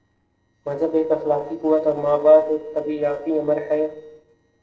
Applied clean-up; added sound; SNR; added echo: neural separator model SepFormer DNS4.